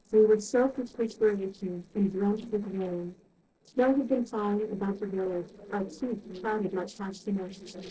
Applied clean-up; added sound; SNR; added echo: neural separator model SepFormer DNS4.